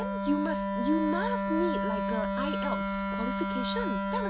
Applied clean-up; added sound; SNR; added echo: none; Wind instrument, woodwind instrument; -2 dB; none.